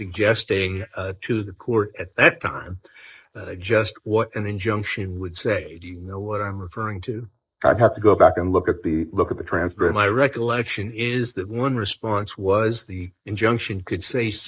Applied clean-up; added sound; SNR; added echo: neural mask model Resemble Enhance denoiser.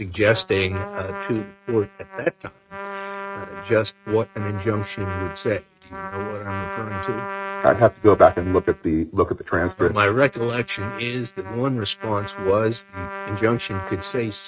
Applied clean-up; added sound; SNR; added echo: neural mask model RNNoise.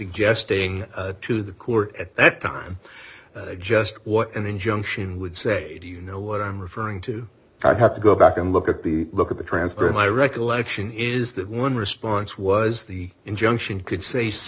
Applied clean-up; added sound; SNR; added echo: none; none; none; none.